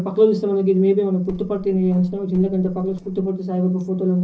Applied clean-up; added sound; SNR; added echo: neural separator model SepFormer DNS4.